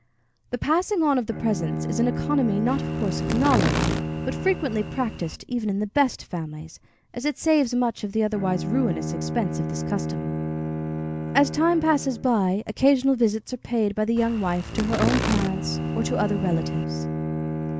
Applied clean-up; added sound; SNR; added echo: none; Bowed string instrument + Insect; 4 dB; none.